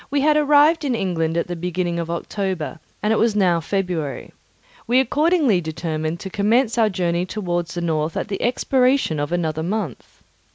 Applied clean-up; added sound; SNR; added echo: none; none; none; none.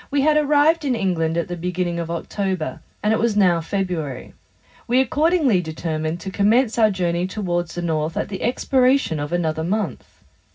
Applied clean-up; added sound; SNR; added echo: none; none; none; reverberation time 0.4 s.